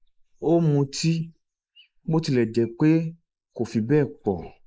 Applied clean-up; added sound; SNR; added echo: neural mask model Resemble Enhance denoiser.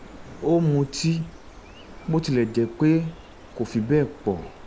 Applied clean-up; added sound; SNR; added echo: none; Bird; 19 dB; none.